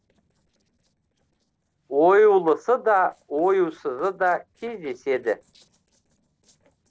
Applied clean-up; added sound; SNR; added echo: neural separator model SepFormer DNS4.